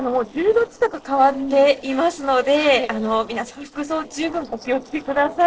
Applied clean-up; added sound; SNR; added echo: neural separator model SepFormer DNS4.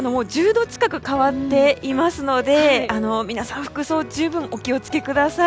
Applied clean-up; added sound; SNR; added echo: none; none; none; none.